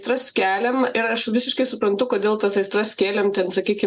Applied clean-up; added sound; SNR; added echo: none; none; none; none.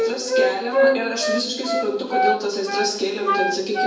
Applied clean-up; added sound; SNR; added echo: none; Wind instrument, woodwind instrument; -2 dB; reverberation time 1.0 s.